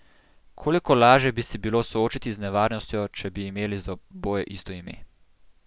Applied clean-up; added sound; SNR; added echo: none; none; none; none.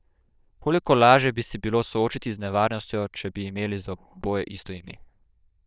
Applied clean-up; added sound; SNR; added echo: neural diffusion model UNIVERSE++.